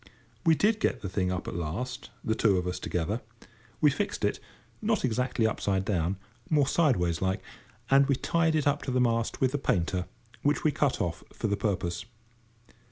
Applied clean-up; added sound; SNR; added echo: none; none; none; none.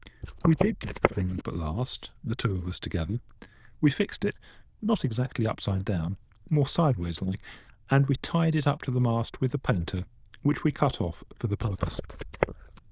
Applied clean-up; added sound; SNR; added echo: neural diffusion model UNIVERSE++.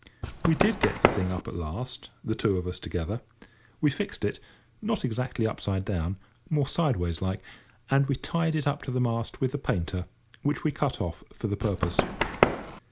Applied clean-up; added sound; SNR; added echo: none; Run; -2 dB; none.